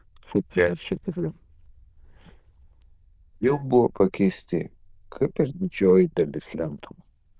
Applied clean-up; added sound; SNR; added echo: neural diffusion model UNIVERSE++.